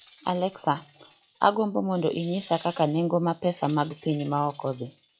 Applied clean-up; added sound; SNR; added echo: classical method log-MMSE.